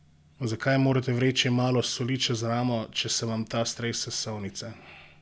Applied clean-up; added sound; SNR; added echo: none; none; none; none.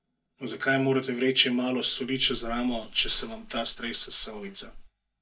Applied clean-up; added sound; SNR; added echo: neural mask model DeepFilterNet 3.